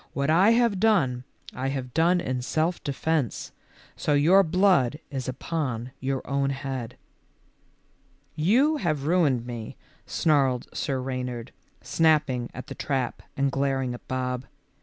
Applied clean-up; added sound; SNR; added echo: none; none; none; none.